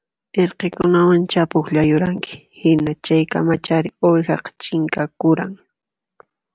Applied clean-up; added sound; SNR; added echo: none; none; none; none.